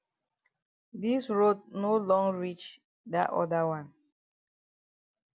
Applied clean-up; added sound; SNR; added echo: none; none; none; none.